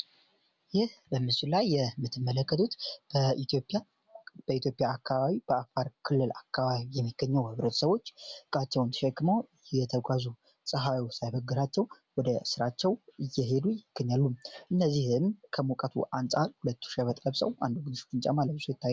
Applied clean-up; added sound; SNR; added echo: none; none; none; none.